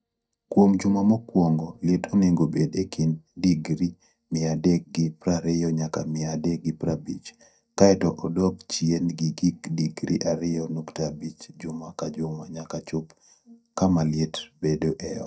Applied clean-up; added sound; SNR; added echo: neural mask model DeepFilterNet 3.